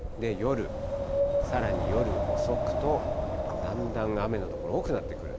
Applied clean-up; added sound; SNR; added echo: none; Wind; -2 dB; none.